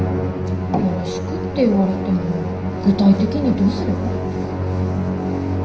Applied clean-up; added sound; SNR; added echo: none; Musical instrument; 1 dB; reverberation time 0.9 s.